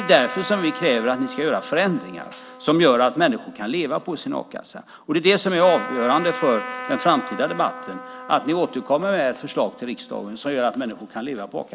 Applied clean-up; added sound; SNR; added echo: none; Trumpet; 14 dB; none.